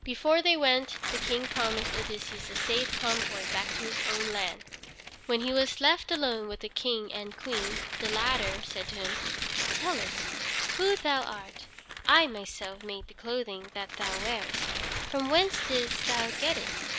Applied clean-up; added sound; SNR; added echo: none; Tearing; 4 dB; none.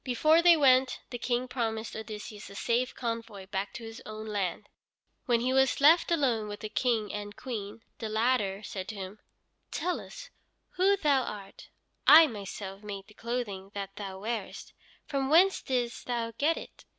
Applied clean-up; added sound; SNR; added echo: none; none; none; none.